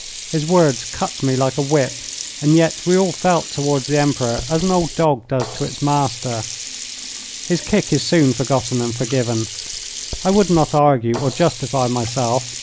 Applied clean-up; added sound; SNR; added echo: none; Sink (filling or washing); 11 dB; none.